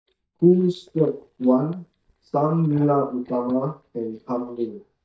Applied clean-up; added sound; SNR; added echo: neural mask model DeepFilterNet 3.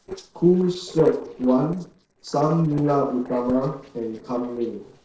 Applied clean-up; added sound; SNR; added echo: neural separator model SepFormer DNS4.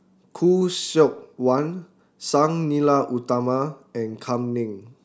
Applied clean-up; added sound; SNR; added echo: none; none; none; none.